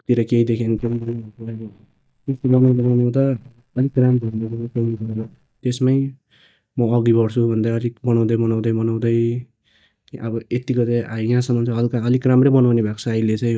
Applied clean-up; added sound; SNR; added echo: neural mask model DeepFilterNet 3.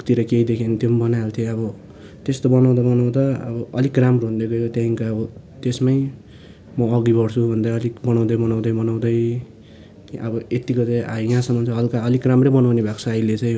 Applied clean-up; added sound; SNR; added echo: none; none; none; none.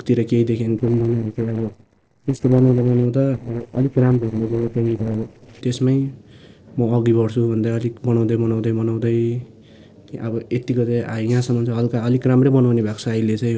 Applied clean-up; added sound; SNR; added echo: neural separator model SepFormer DNS4.